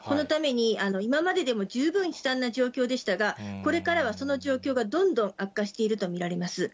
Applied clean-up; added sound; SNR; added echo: none; none; none; none.